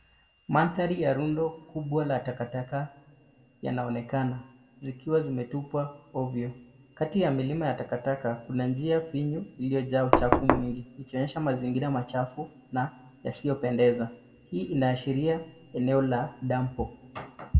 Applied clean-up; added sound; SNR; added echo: none; Knock; -5 dB; reverberation time 1.9 s.